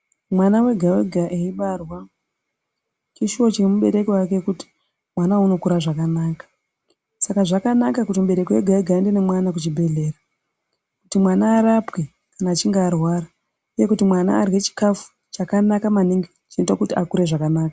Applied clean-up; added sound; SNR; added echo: none; none; none; none.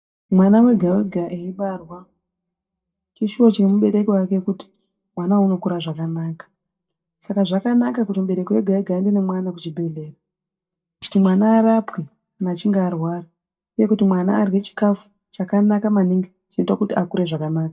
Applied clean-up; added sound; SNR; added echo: neural mask model DeepFilterNet 3.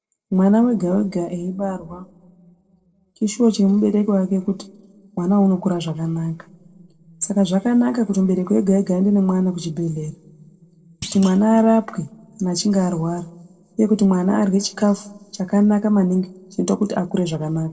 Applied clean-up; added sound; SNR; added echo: neural separator model SepFormer DNS4.